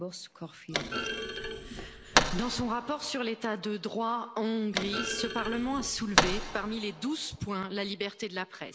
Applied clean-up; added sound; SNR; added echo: none; Thump, thud; 1 dB; none.